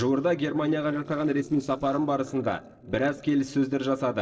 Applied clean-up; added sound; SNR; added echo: neural separator model SepFormer DNS4.